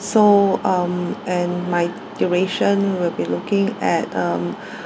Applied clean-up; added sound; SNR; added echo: none; none; none; none.